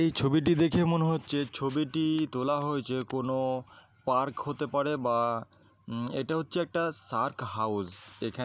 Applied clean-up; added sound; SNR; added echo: none; none; none; none.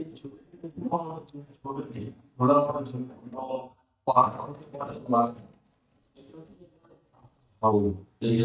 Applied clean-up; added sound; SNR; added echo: neural mask model DeepFilterNet 3.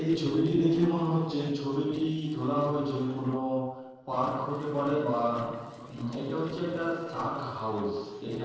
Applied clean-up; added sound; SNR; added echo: neural separator model SepFormer DNS4.